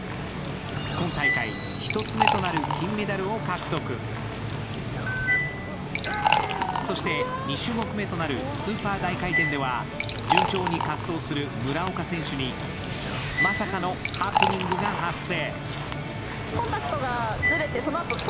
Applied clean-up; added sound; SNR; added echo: none; Liquid; 0 dB; none.